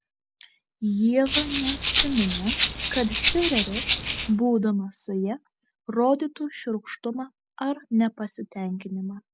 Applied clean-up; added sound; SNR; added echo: none; Rattle (instrument); 0 dB; none.